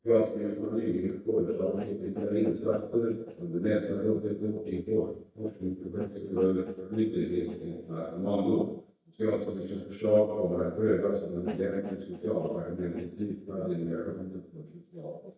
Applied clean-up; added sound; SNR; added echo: neural mask model DeepFilterNet 3.